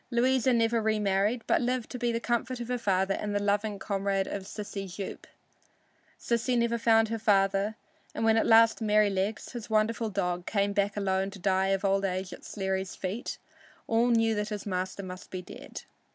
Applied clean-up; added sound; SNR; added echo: none; none; none; none.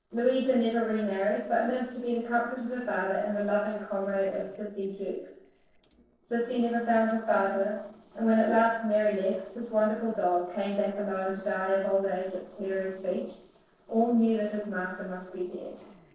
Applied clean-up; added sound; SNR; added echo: neural separator model SepFormer DNS4.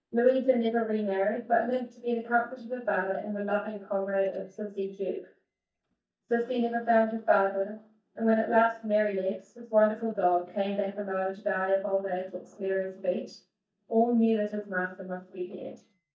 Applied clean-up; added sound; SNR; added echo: neural mask model DeepFilterNet 3.